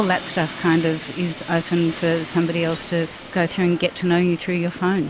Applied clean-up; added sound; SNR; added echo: none; Train; 13 dB; none.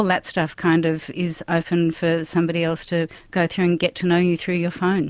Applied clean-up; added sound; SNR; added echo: none; none; none; none.